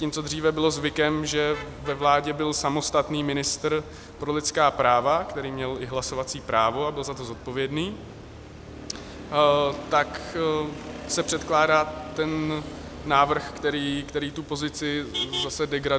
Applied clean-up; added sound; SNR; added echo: none; Motor vehicle (road); 14 dB; none.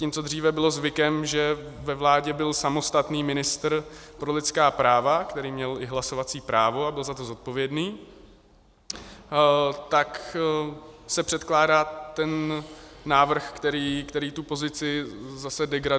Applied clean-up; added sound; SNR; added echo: none; none; none; none.